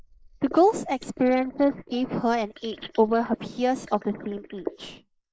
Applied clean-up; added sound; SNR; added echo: neural mask model Resemble Enhance denoiser.